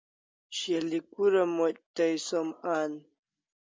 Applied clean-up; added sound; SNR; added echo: none; none; none; none.